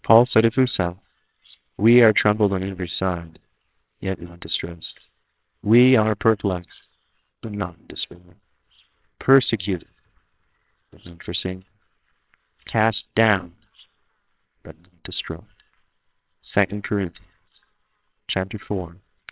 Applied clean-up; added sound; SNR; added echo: neural separator model SepFormer WHAMR!.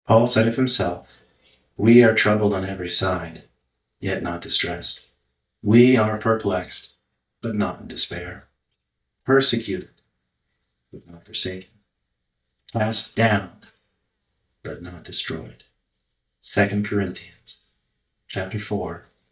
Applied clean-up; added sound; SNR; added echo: neural mask model DeepFilterNet 3.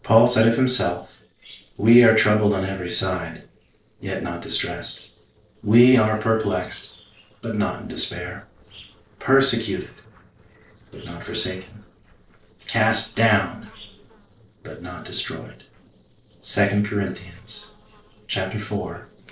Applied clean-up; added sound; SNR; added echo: neural separator model SepFormer DNS4.